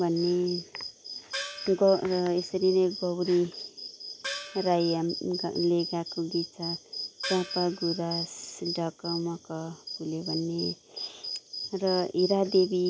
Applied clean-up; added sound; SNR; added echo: none; Gong; 11 dB; none.